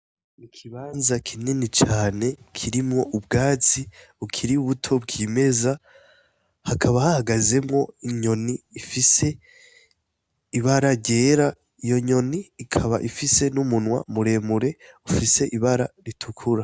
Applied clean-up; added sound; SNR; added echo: none; none; none; none.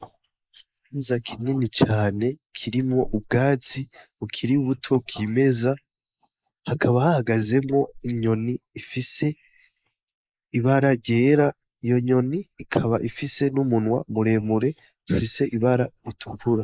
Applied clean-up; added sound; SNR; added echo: neural mask model Resemble Enhance denoiser.